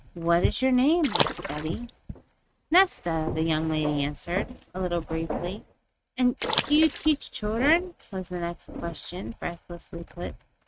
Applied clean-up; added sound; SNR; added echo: neural mask model RNNoise.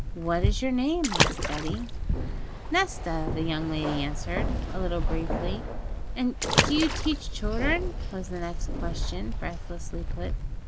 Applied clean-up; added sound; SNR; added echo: none; Water / Splash, splatter + Keys jangling; -3 dB; none.